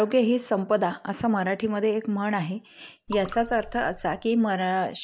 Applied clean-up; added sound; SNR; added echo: none; Raindrop / Drip; 15 dB; none.